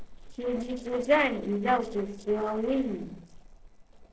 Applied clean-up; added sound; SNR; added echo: neural separator model SepFormer DNS4.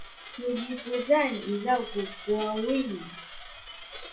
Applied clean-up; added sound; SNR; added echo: classical method WPE with log-MMSE.